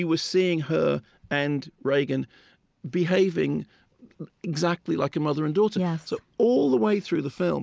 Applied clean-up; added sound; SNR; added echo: none; none; none; none.